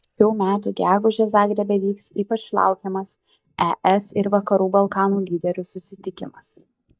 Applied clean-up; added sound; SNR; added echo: neural mask model DeepFilterNet 3.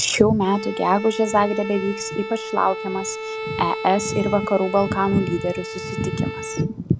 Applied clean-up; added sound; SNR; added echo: none; Bowed string instrument; 9 dB; none.